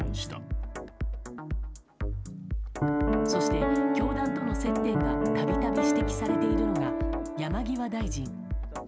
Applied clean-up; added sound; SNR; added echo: none; Piano; -2 dB; none.